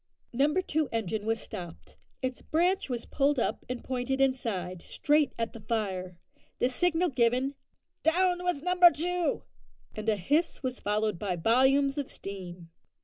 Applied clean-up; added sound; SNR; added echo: none; none; none; none.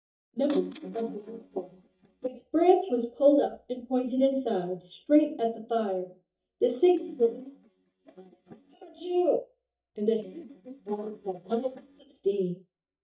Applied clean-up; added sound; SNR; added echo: neural mask model DeepFilterNet 3.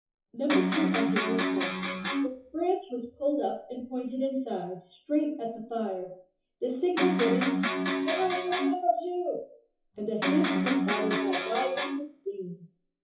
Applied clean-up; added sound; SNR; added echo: classical method WPE with log-MMSE.